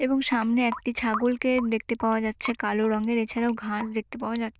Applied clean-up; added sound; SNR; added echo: neural diffusion model UNIVERSE++.